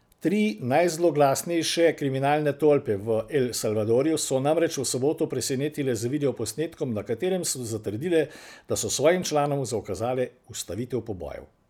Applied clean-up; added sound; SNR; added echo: none; none; none; none.